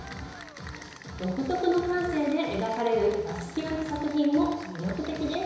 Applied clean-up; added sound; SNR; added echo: none; Applause / Cheering; 19 dB; reverberation time 1.0 s.